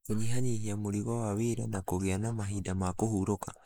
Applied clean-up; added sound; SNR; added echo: neural mask model Resemble Enhance denoiser.